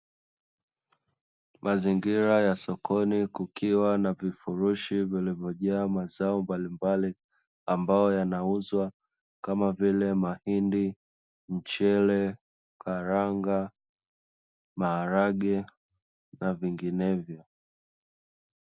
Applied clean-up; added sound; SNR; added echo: none; none; none; none.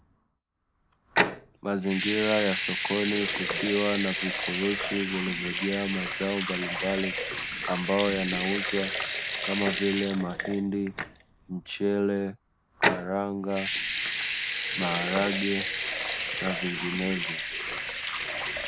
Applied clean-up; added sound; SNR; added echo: none; Sink (filling or washing) / Water tap, faucet / Liquid; 1 dB; none.